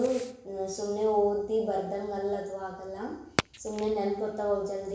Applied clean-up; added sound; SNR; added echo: none; Fireworks; 12 dB; reverberation time 0.7 s.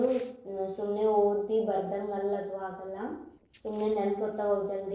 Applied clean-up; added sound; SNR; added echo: neural separator model SepFormer DNS4.